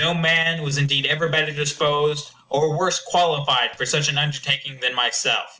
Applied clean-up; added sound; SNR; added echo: neural separator model SepFormer DNS4.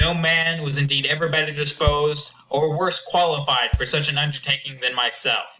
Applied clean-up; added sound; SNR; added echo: none; Bass drum; 10 dB; none.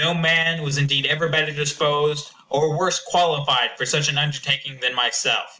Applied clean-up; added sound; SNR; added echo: none; none; none; none.